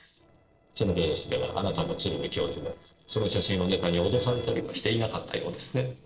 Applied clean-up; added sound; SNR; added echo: neural separator model SepFormer DNS4.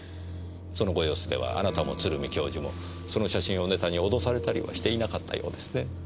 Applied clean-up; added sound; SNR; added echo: none; none; none; none.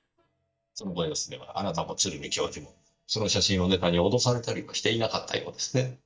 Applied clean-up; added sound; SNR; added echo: neural mask model DeepFilterNet 3.